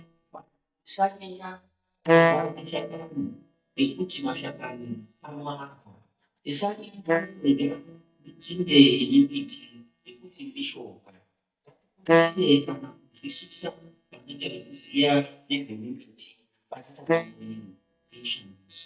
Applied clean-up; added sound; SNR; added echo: neural mask model DeepFilterNet 3.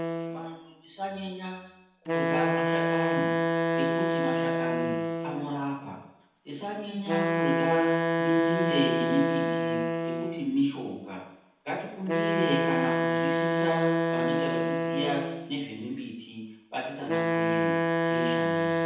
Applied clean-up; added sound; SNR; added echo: none; Wind instrument, woodwind instrument; -5 dB; reverberation time 0.9 s.